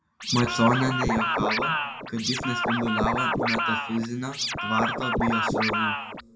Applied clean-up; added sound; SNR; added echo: none; Scratching (performance technique); -1 dB; reverberation time 1.2 s.